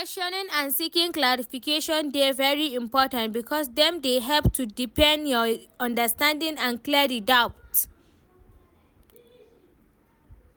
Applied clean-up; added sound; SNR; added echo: none; none; none; none.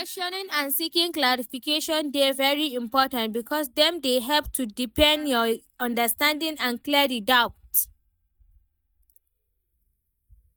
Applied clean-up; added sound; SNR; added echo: neural mask model DeepFilterNet 3.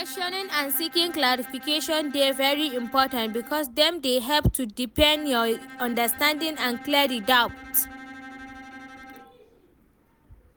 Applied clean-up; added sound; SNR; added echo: none; Bowed string instrument; 17 dB; none.